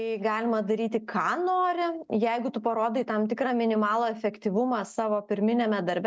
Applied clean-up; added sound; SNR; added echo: none; none; none; none.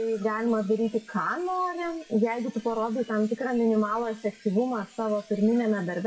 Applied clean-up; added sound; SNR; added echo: classical method WPE with log-MMSE.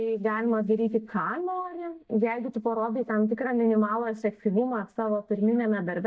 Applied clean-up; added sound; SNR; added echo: neural mask model DeepFilterNet 3.